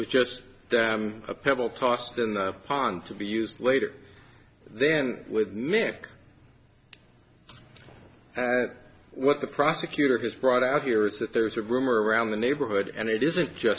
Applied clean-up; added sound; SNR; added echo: none; none; none; none.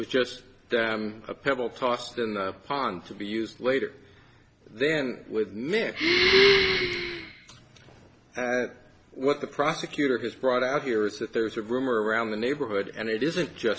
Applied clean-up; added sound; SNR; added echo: none; Breathing; -5 dB; none.